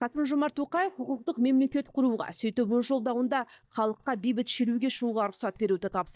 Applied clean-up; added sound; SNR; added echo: neural mask model DeepFilterNet 3.